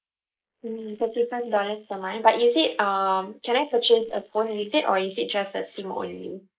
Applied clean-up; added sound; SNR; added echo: neural mask model Resemble Enhance denoiser.